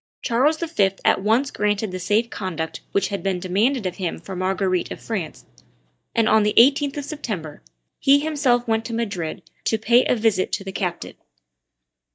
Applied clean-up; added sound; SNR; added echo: neural mask model DeepFilterNet 3.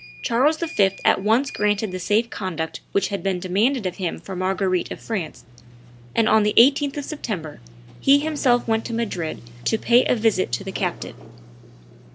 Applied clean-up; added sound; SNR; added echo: none; Sliding door; 19 dB; none.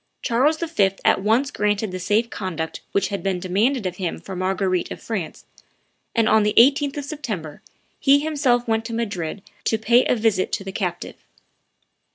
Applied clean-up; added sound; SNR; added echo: none; none; none; none.